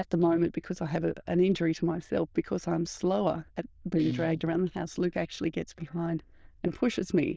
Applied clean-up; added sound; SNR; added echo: neural diffusion model UNIVERSE++.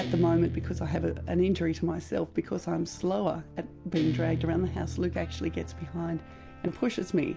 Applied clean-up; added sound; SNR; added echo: none; Guitar; 7 dB; none.